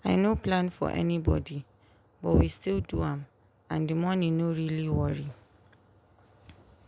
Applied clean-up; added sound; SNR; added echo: none; none; none; none.